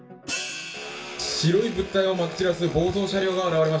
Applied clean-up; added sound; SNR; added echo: none; Hi-hat; 14 dB; reverberation time 0.3 s.